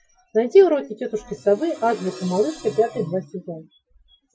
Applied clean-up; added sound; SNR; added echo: classical method Wiener filter.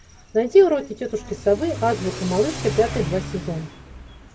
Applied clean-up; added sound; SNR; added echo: none; Accelerating, revving, vroom / Car; 11 dB; none.